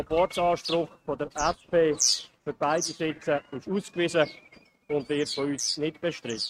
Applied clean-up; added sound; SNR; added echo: neural mask model RNNoise.